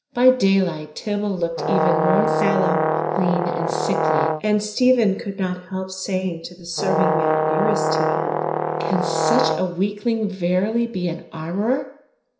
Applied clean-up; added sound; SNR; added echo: none; Brass instrument; -2 dB; reverberation time 0.5 s.